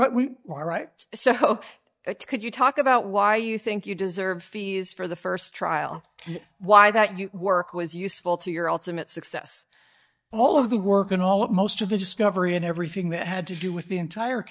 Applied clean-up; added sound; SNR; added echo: neural mask model DeepFilterNet 3.